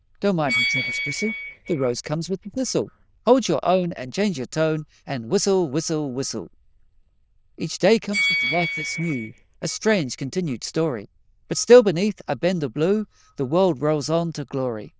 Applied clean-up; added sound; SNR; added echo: neural diffusion model UNIVERSE++.